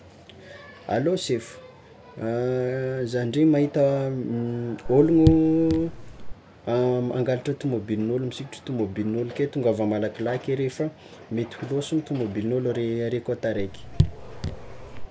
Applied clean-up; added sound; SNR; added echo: none; Raindrop / Drip; 3 dB; none.